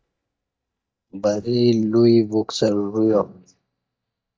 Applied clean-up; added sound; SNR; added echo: neural mask model DeepFilterNet 3.